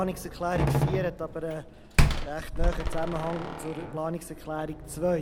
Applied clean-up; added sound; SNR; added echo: none; Slam; -3 dB; none.